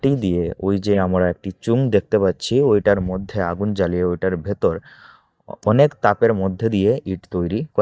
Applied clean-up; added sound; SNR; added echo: neural mask model DeepFilterNet 3.